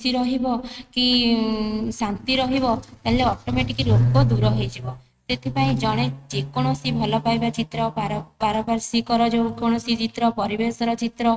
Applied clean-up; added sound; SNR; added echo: neural mask model RNNoise.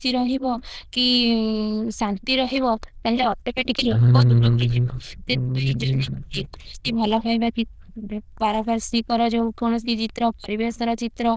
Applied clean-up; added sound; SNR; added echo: neural diffusion model UNIVERSE++.